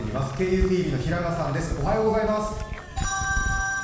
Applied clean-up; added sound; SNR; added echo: none; Glass; 6 dB; reverberation time 1.1 s.